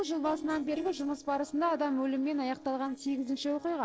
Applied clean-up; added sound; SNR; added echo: neural separator model SepFormer DNS4.